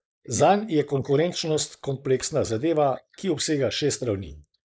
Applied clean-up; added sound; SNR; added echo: neural mask model Resemble Enhance denoiser.